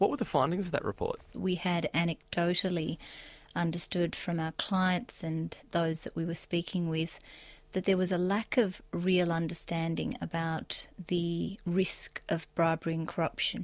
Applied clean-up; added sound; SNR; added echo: none; none; none; none.